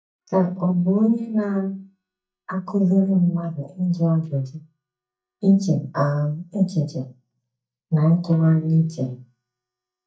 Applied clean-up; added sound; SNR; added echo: neural mask model DeepFilterNet 3.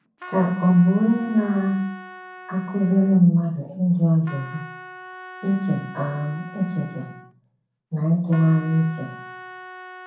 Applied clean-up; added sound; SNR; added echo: none; Trumpet; 18 dB; reverberation time 0.6 s.